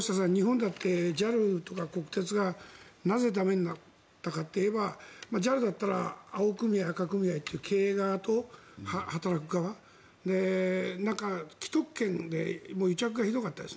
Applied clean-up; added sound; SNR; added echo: none; none; none; none.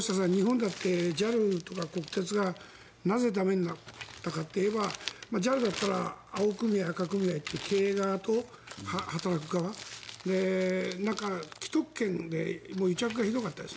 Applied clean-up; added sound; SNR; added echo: none; Crumpling, crinkling; 16 dB; none.